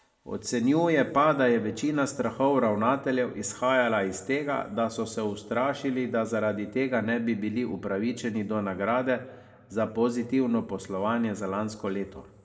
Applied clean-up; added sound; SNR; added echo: none; none; none; reverberation time 0.9 s.